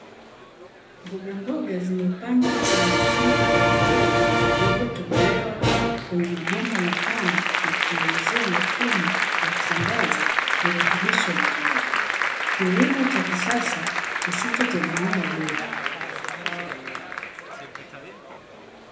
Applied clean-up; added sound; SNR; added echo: none; Applause; -5 dB; reverberation time 0.8 s.